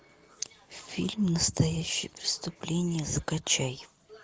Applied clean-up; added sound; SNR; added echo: none; none; none; none.